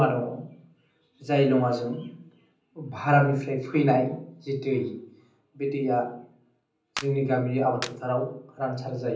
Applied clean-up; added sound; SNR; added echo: none; Clapping; 14 dB; reverberation time 0.6 s.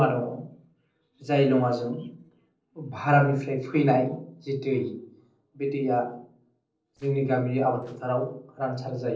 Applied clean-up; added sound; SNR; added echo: neural separator model SepFormer DNS4.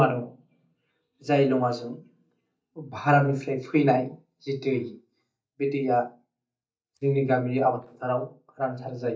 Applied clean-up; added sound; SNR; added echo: neural mask model DeepFilterNet 3.